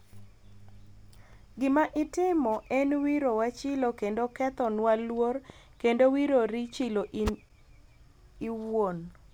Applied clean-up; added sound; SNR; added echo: none; none; none; none.